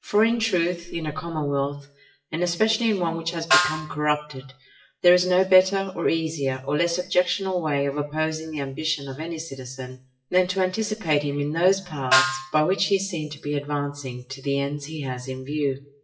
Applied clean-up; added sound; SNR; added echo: classical method WPE with log-MMSE.